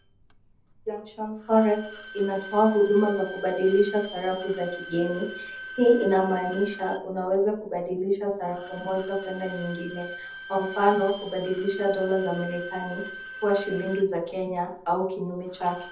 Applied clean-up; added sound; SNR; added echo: none; Bowed string instrument; 14 dB; reverberation time 0.6 s.